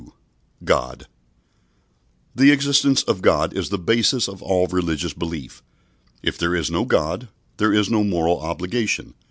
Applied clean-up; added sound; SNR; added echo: none; none; none; none.